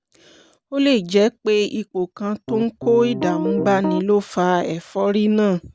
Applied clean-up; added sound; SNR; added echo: none; Piano; 6 dB; none.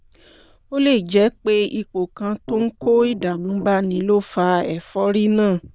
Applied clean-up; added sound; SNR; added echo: neural diffusion model UNIVERSE++.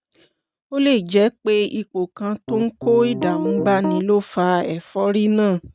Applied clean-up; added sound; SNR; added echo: neural mask model RNNoise.